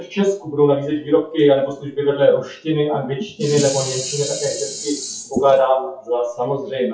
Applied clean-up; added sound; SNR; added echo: classical method WPE with log-MMSE.